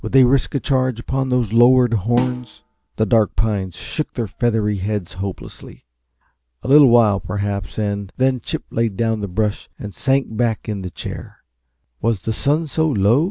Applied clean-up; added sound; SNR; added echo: none; Snare drum; 13 dB; none.